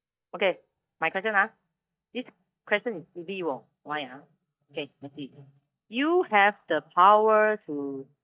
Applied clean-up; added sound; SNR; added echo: neural mask model DeepFilterNet 3.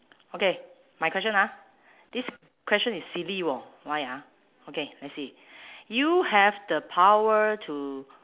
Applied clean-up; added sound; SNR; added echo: none; none; none; none.